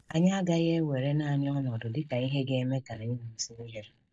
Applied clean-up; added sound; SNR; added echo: neural mask model DeepFilterNet 3.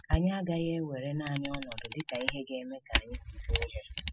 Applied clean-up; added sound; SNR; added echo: classical method spectral subtraction.